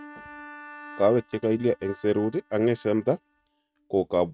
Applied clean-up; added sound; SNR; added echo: neural mask model RNNoise.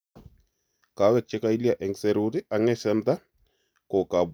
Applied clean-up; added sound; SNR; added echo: none; none; none; none.